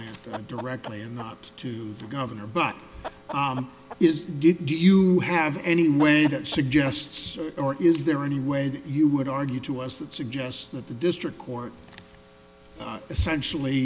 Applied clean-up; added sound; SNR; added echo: none; Chicken, rooster; 18 dB; none.